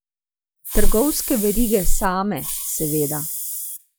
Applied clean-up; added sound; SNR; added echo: classical method log-MMSE.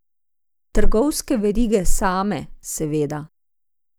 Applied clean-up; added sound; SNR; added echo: none; none; none; none.